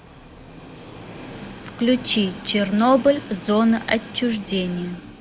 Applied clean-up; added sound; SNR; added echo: none; Train; 15 dB; none.